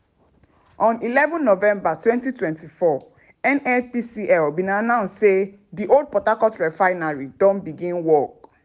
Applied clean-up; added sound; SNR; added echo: none; none; none; none.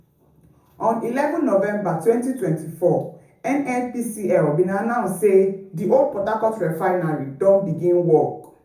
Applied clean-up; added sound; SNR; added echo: none; none; none; reverberation time 0.6 s.